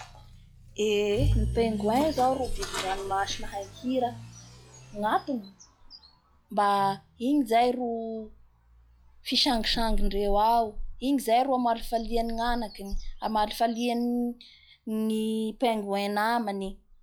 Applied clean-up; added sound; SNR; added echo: classical method log-MMSE.